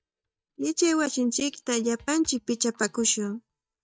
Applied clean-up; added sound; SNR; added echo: neural mask model DeepFilterNet 3.